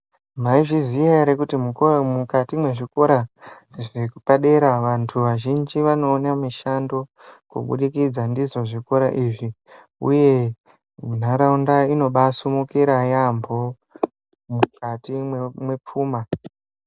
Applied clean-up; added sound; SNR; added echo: none; none; none; none.